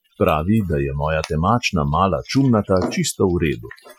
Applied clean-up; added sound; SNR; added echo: classical method Wiener filter.